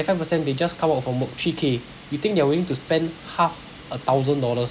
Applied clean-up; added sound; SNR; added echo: none; none; none; none.